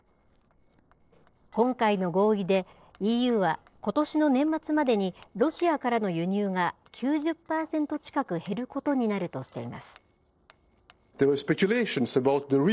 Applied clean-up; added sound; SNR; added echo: neural separator model SepFormer DNS4.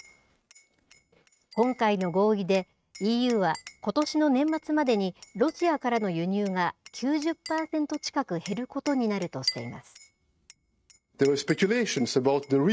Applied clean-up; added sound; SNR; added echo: neural mask model RNNoise.